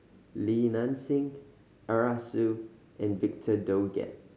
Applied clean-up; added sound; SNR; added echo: none; none; none; none.